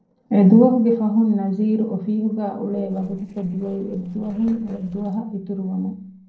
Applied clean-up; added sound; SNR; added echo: neural separator model SepFormer DNS4.